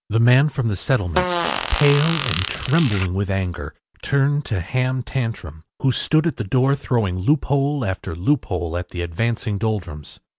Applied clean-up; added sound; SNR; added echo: none; Fart; 4 dB; none.